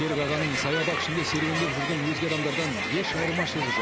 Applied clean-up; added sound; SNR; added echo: none; Crowd; 1 dB; none.